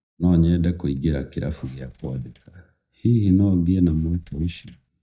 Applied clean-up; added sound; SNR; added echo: neural mask model DeepFilterNet 3.